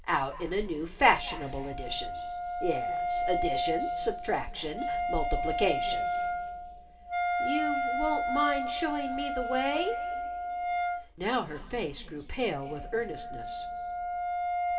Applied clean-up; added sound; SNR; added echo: none; Wind instrument, woodwind instrument; 1 dB; reverberation time 2.4 s.